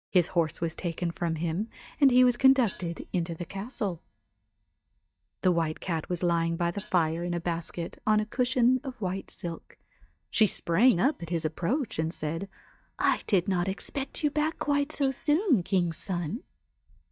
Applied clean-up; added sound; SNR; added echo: neural mask model DeepFilterNet 3.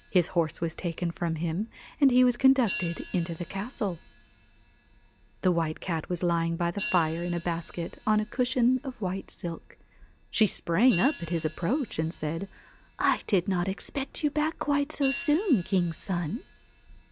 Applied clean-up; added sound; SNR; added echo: none; Hi-hat; 18 dB; none.